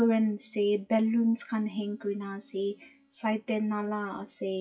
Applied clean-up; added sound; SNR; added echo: classical method WPE with log-MMSE.